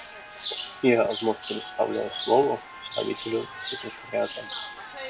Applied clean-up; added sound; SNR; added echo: none; Chirp, tweet; 10 dB; none.